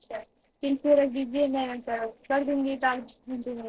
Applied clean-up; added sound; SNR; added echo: neural separator model SepFormer DNS4.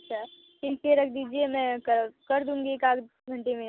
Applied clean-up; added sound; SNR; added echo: none; none; none; none.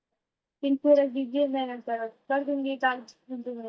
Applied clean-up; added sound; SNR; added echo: neural mask model DeepFilterNet 3.